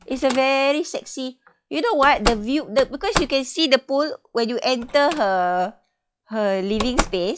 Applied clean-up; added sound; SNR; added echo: classical method log-MMSE.